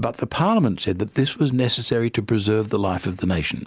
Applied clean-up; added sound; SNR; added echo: none; none; none; none.